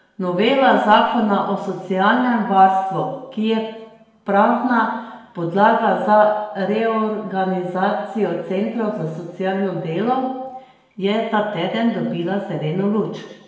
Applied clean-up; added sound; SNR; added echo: none; none; none; reverberation time 1.0 s.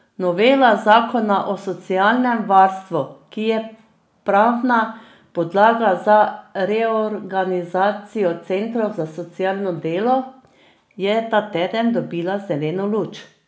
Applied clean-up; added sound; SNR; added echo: none; none; none; none.